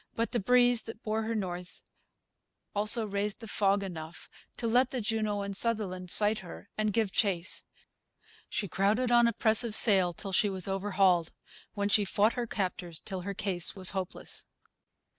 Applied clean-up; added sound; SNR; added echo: none; none; none; none.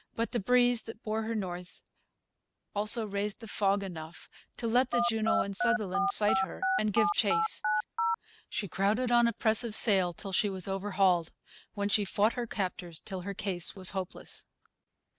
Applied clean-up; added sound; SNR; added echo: none; Telephone; 0 dB; none.